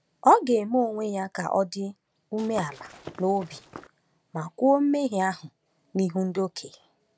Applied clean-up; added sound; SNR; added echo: none; Walk, footsteps / Run; 17 dB; none.